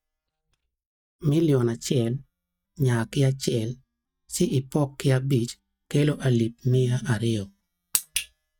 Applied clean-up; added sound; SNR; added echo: neural mask model DeepFilterNet 3.